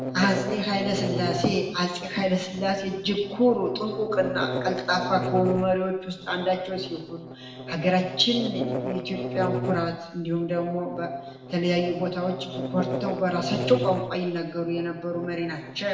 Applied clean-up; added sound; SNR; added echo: none; Buzz; 7 dB; reverberation time 1.0 s.